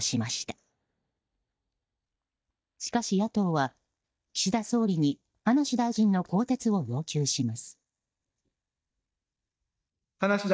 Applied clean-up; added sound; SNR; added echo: neural mask model DeepFilterNet 3.